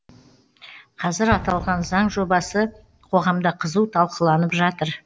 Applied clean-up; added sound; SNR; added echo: none; Explosion; 16 dB; none.